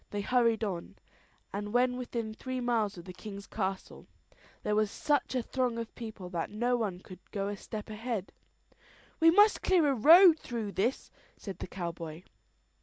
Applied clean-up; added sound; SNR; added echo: none; none; none; none.